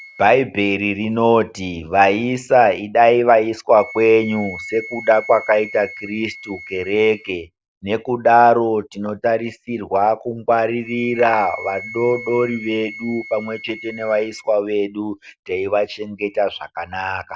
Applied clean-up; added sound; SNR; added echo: none; Wind instrument, woodwind instrument; 19 dB; none.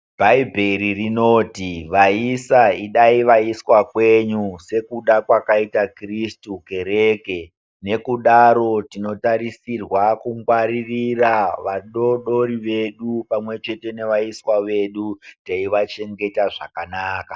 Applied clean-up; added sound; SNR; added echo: neural mask model DeepFilterNet 3.